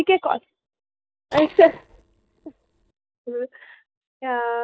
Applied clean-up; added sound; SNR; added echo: neural mask model DeepFilterNet 3.